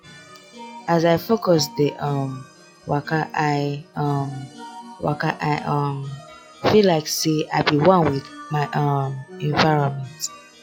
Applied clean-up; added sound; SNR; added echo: classical method log-MMSE.